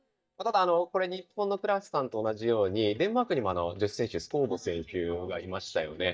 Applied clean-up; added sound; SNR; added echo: neural mask model DeepFilterNet 3.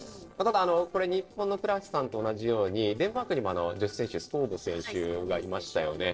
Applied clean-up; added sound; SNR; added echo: neural separator model SepFormer DNS4.